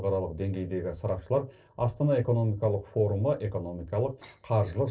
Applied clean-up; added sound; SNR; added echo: neural separator model SepFormer DNS4.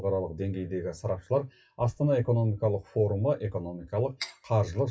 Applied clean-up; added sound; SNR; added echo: classical method WPE with log-MMSE.